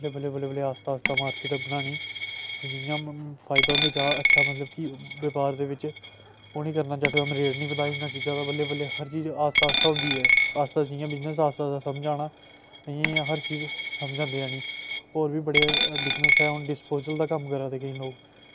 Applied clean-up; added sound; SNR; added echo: none; Coin (dropping); 0 dB; none.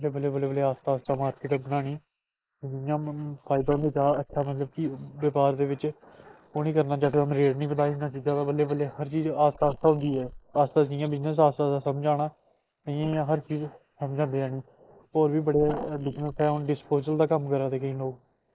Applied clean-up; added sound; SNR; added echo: neural mask model Resemble Enhance denoiser.